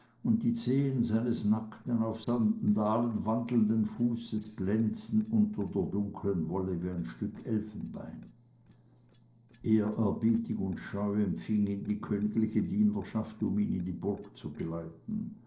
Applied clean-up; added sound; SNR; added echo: neural separator model SepFormer DNS4.